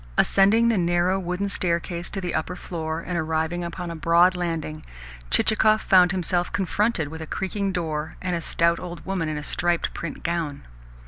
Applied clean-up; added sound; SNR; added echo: none; none; none; none.